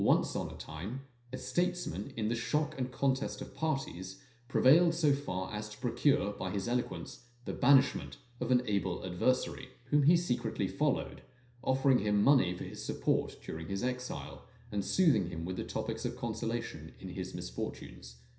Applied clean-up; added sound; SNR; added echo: none; none; none; reverberation time 0.5 s.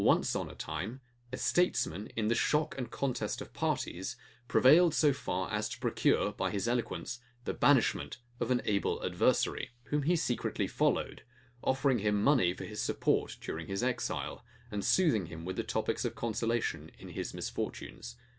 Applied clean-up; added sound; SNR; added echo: none; none; none; none.